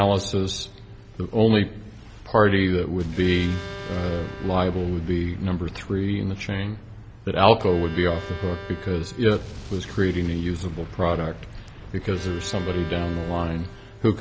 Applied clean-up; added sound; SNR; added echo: none; Explosion + Bowed string instrument; 16 dB; none.